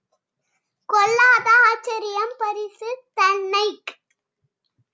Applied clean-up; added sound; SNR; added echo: none; none; none; none.